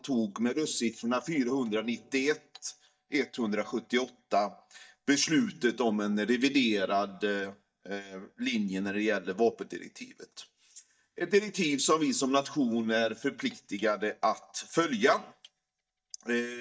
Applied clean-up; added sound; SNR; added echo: neural mask model DeepFilterNet 3.